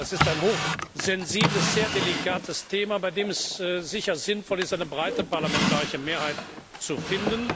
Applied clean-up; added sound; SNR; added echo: none; Drawer open or close; 2 dB; none.